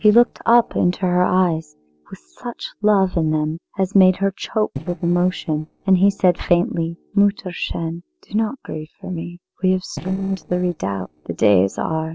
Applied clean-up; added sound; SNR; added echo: neural separator model SepFormer DNS4.